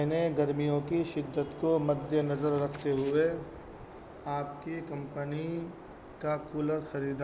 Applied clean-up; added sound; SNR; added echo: none; none; none; none.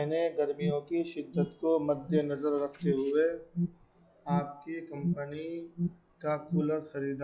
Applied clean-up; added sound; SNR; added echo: classical method log-MMSE.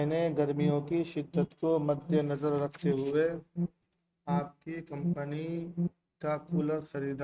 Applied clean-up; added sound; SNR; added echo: neural mask model RNNoise.